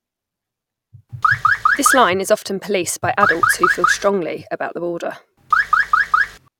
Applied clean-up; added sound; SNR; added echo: none; Car; -5 dB; none.